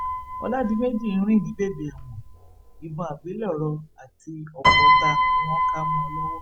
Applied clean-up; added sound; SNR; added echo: none; Piano; -4 dB; none.